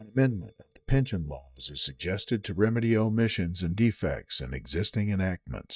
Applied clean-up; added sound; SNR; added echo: neural mask model DeepFilterNet 3.